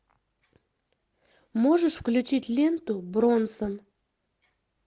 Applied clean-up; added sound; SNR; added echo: none; none; none; none.